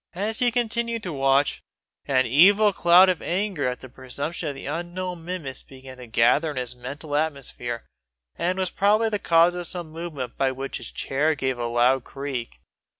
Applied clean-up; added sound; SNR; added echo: none; none; none; none.